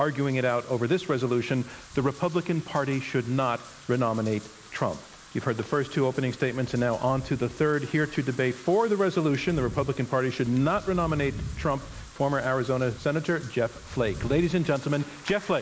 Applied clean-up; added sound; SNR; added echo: none; Wind / Rain; 16 dB; none.